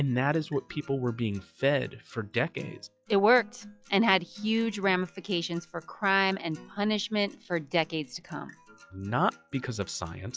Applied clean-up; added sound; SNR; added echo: classical method log-MMSE.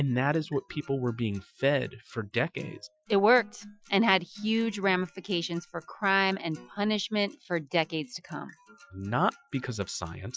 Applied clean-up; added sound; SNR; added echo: classical method Wiener filter.